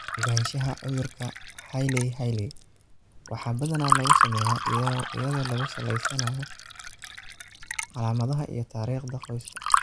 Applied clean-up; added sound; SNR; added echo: none; Fill (with liquid) / Water; 0 dB; none.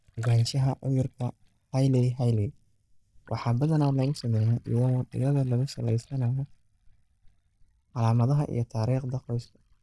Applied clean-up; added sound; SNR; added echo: neural mask model DeepFilterNet 3.